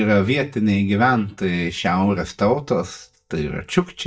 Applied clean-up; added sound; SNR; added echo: neural mask model DeepFilterNet 3.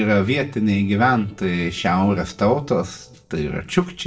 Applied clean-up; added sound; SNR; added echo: neural separator model SepFormer DNS4.